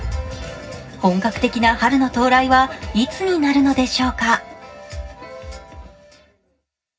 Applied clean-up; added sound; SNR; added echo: none; none; none; reverberation time 0.4 s.